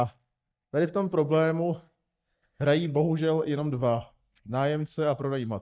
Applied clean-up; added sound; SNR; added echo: neural mask model DeepFilterNet 3.